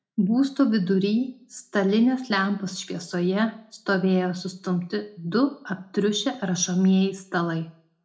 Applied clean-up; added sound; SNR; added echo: none; none; none; reverberation time 0.4 s.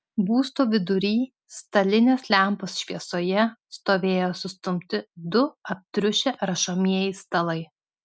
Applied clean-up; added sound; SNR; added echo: none; none; none; none.